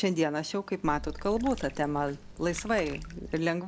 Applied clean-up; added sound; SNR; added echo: none; Water / Liquid; 11 dB; none.